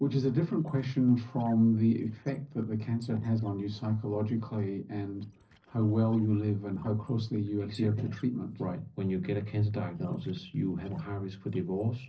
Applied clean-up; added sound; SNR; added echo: neural separator model SepFormer DNS4.